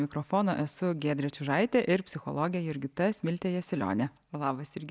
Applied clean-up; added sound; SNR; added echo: none; none; none; none.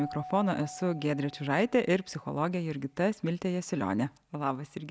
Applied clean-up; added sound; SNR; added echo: none; Keyboard (musical); 19 dB; none.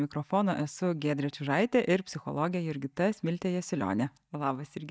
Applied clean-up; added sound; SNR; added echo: neural mask model DeepFilterNet 3.